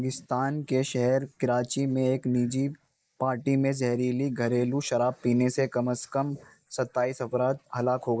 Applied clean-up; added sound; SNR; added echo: neural mask model Resemble Enhance denoiser.